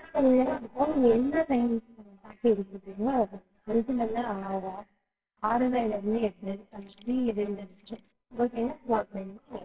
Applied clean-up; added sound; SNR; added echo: neural separator model SepFormer WHAMR!.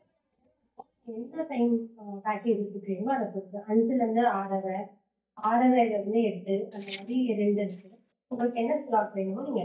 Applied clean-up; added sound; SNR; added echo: neural mask model DeepFilterNet 3.